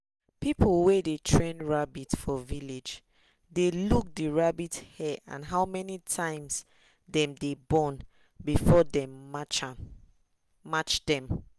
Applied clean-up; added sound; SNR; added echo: none; none; none; none.